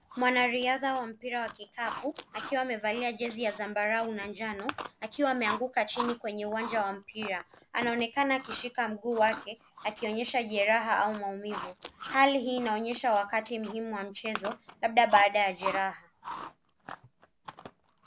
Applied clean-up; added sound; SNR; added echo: none; Chewing, mastication; 13 dB; none.